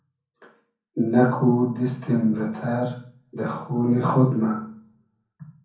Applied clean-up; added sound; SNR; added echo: none; none; none; reverberation time 0.6 s.